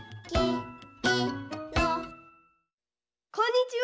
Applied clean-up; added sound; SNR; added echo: none; none; none; none.